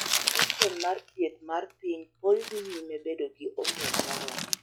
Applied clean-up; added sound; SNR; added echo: classical method log-MMSE.